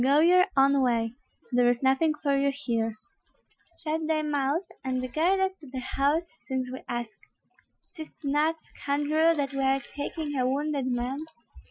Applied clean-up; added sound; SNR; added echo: classical method Wiener filter.